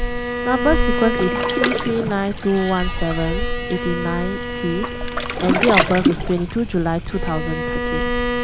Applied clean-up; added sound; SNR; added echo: none; Bowed string instrument + Waves, surf; -1 dB; none.